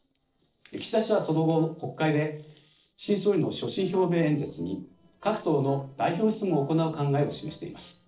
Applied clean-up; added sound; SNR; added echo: neural separator model SepFormer DNS4.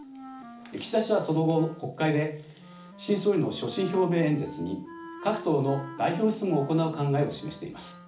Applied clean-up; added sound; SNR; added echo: none; Wind instrument, woodwind instrument; 16 dB; reverberation time 0.4 s.